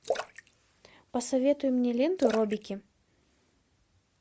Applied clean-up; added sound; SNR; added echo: none; Splash, splatter; 10 dB; none.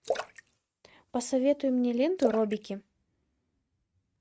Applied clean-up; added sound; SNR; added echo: neural mask model RNNoise.